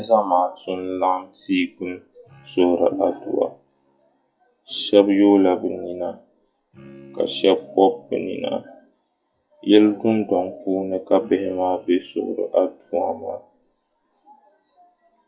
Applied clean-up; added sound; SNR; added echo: classical method WPE with log-MMSE.